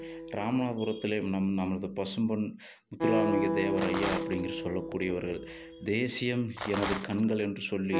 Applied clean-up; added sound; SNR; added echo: none; Acoustic guitar + Rattle; 4 dB; none.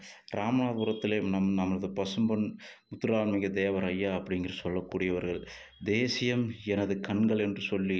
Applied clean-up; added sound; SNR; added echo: none; none; none; none.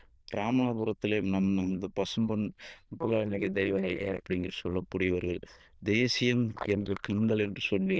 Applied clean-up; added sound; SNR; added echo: neural diffusion model UNIVERSE++.